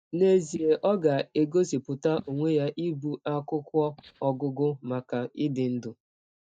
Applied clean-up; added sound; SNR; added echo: neural mask model DeepFilterNet 3.